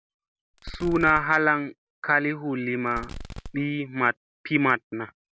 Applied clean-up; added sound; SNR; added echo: none; Fireworks; 13 dB; none.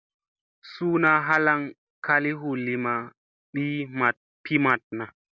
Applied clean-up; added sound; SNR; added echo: none; none; none; none.